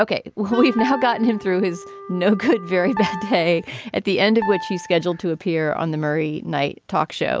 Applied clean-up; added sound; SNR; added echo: none; Piano + Wind instrument, woodwind instrument; 12 dB; none.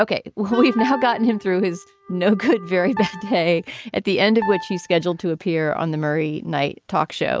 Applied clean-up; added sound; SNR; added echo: neural mask model RNNoise.